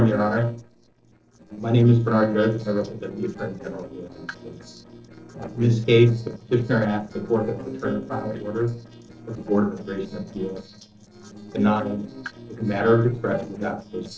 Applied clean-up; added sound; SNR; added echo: neural separator model SepFormer DNS4.